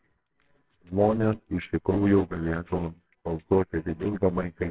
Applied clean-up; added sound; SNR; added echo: neural separator model SepFormer WHAMR!.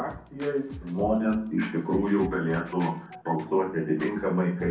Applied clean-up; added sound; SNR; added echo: none; Scratching (performance technique); 16 dB; reverberation time 0.6 s.